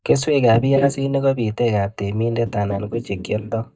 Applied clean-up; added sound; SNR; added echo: neural mask model DeepFilterNet 3.